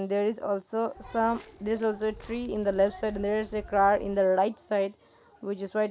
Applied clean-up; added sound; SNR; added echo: none; Walk, footsteps; 20 dB; none.